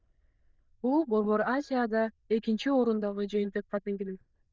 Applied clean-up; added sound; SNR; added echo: neural diffusion model UNIVERSE++.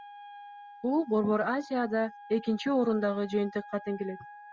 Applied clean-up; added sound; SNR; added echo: none; Wind instrument, woodwind instrument; 18 dB; none.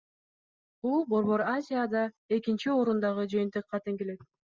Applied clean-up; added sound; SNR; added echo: none; none; none; none.